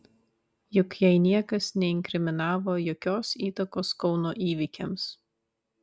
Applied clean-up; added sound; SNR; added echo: none; none; none; none.